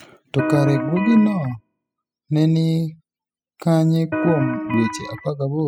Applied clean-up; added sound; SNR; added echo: classical method spectral subtraction.